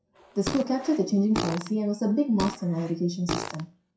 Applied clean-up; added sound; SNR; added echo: classical method WPE with log-MMSE.